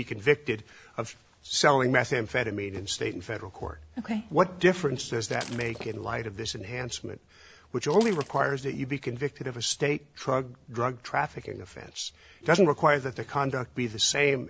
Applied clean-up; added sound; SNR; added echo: none; Shatter; 17 dB; none.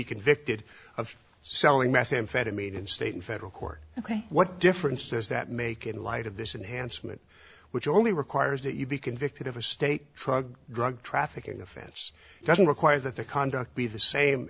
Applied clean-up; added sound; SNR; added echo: none; none; none; none.